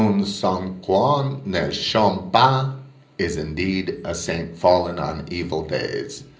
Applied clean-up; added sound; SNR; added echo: none; none; none; reverberation time 0.5 s.